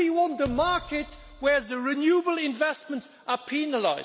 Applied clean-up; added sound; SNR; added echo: none; Bass drum; 18 dB; none.